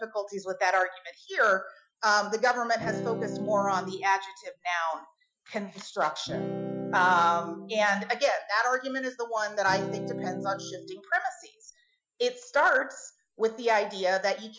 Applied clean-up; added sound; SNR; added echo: classical method Wiener filter.